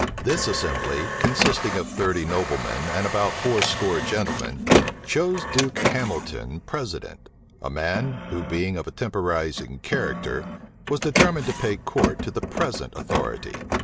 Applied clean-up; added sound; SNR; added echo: none; Printer; 1 dB; none.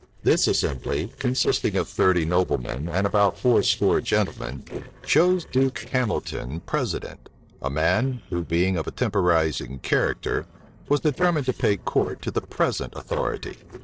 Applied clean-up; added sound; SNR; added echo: neural separator model SepFormer DNS4.